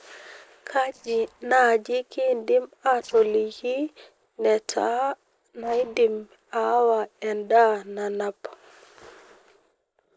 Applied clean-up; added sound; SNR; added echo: neural separator model SepFormer DNS4.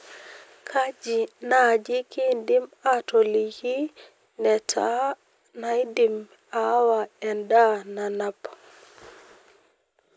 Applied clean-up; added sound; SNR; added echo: none; none; none; none.